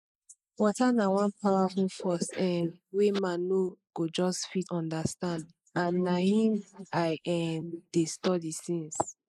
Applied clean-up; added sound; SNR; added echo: neural mask model Resemble Enhance denoiser.